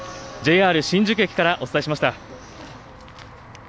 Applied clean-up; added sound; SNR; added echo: none; Walk, footsteps / Bell; 18 dB; none.